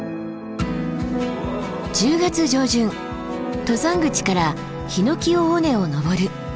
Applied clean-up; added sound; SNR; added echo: none; Keyboard (musical); 11 dB; none.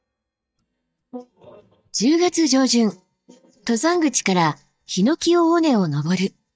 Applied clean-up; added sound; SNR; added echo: neural mask model DeepFilterNet 3.